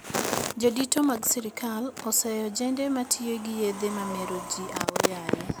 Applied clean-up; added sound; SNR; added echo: none; none; none; none.